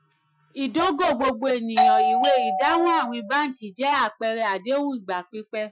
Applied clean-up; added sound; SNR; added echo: classical method Wiener filter.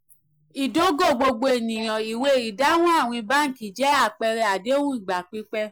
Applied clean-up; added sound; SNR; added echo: neural mask model Resemble Enhance denoiser.